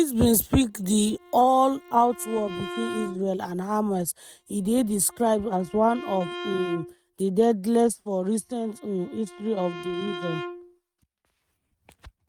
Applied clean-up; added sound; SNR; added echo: neural mask model RNNoise.